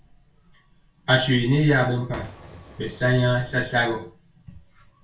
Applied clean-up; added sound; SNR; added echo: none; Boom; 18 dB; reverberation time 0.2 s.